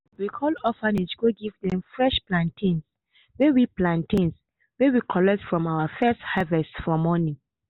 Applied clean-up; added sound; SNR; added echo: none; none; none; none.